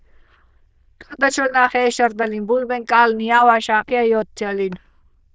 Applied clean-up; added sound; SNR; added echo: neural diffusion model UNIVERSE++.